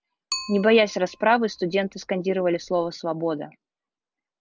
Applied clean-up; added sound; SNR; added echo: none; Bicycle; 15 dB; none.